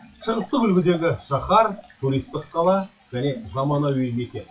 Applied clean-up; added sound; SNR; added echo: classical method WPE with log-MMSE.